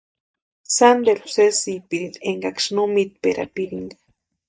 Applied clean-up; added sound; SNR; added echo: neural mask model DeepFilterNet 3.